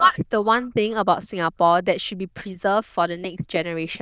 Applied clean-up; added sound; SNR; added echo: neural diffusion model UNIVERSE++.